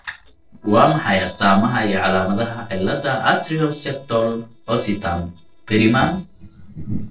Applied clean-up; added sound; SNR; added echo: neural separator model SepFormer DNS4.